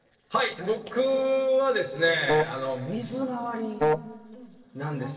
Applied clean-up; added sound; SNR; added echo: neural separator model SepFormer DNS4.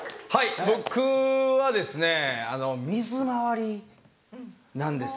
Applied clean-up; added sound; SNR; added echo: none; none; none; none.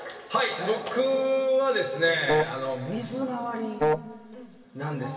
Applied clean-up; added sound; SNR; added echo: none; Wind instrument, woodwind instrument; 1 dB; reverberation time 2.4 s.